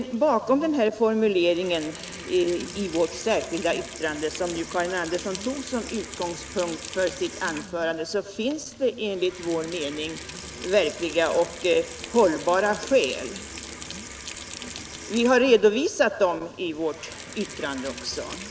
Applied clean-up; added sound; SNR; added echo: none; Sink (filling or washing) / Water tap, faucet; 14 dB; none.